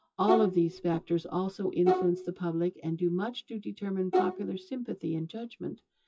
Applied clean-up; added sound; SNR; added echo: classical method WPE with log-MMSE.